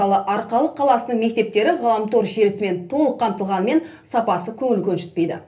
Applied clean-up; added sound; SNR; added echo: none; none; none; reverberation time 0.3 s.